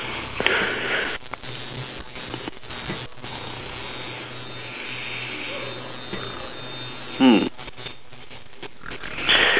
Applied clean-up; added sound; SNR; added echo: none; Snare drum + Breathing; 17 dB; none.